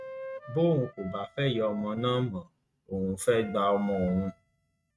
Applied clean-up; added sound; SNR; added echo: neural mask model RNNoise.